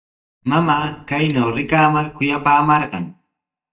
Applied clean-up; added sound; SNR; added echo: neural mask model DeepFilterNet 3.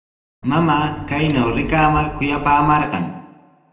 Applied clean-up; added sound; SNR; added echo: none; Trickle, dribble / Chirp, tweet; 12 dB; reverberation time 0.8 s.